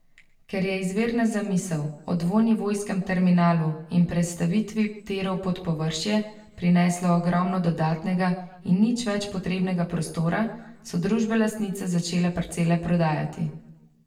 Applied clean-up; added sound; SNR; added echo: none; none; none; reverberation time 0.6 s.